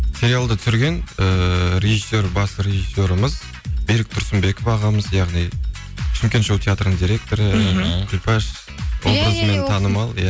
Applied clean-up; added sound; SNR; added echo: none; none; none; none.